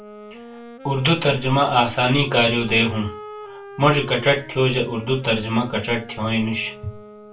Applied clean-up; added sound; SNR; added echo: none; Wind instrument, woodwind instrument; 17 dB; reverberation time 0.2 s.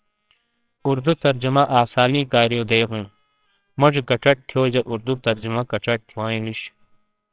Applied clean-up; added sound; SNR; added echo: neural separator model SepFormer WHAMR!.